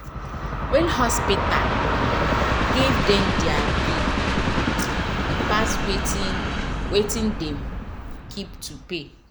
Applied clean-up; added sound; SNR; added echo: none; Train; -4 dB; none.